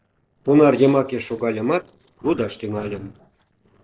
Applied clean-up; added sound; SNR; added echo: neural separator model SepFormer DNS4.